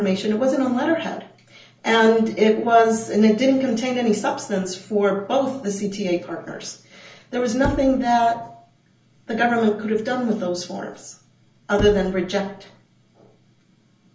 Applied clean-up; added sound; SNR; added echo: none; Knock / Wood; 14 dB; reverberation time 0.3 s.